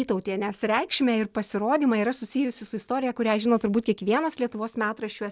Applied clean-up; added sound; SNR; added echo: none; none; none; none.